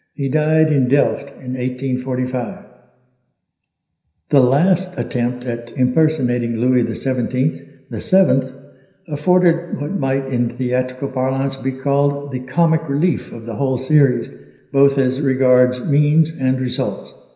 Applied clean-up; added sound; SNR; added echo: none; none; none; reverberation time 0.9 s.